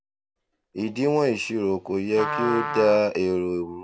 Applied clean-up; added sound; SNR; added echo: none; Trumpet; 9 dB; none.